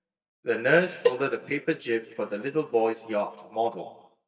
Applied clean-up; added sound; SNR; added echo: neural mask model DeepFilterNet 3.